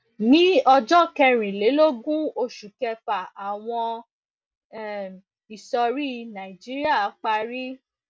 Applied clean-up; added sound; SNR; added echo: none; none; none; none.